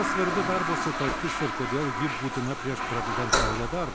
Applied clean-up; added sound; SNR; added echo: none; Toilet flush; -1 dB; none.